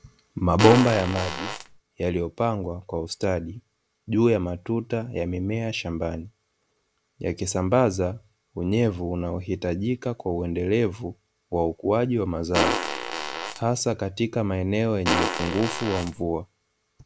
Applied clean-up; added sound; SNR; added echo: none; Fart; 2 dB; none.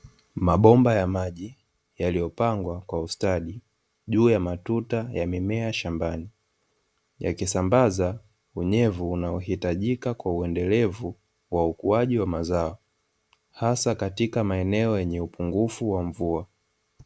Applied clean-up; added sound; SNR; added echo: none; none; none; none.